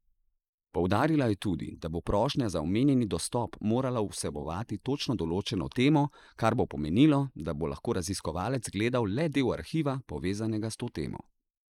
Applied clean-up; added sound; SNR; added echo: neural mask model Resemble Enhance denoiser.